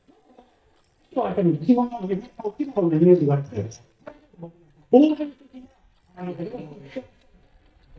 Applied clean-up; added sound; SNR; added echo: neural mask model DeepFilterNet 3.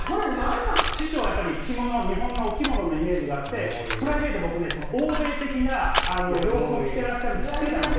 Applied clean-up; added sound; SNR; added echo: none; Crushing; 1 dB; reverberation time 1.1 s.